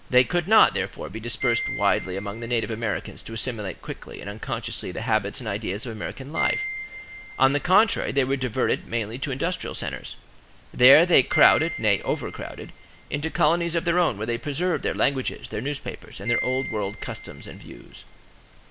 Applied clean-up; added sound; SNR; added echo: none; Wind chime; 12 dB; none.